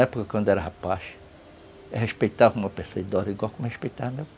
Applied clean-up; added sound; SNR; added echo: none; none; none; none.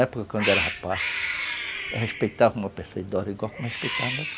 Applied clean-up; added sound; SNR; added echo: none; Cat; 3 dB; none.